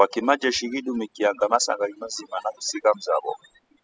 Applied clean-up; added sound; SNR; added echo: classical method spectral subtraction.